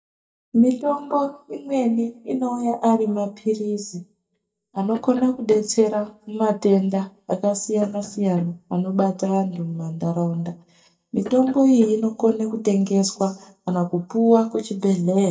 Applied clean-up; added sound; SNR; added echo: neural mask model DeepFilterNet 3.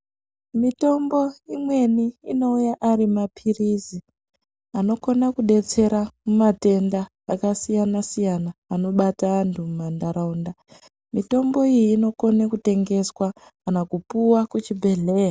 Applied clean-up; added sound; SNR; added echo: none; none; none; none.